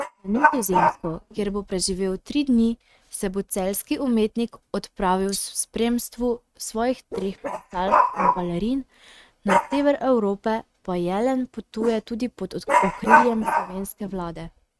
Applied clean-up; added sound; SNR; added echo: neural mask model RNNoise.